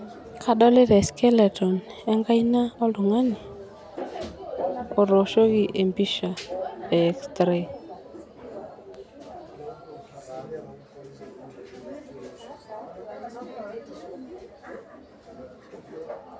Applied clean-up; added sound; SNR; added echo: none; none; none; none.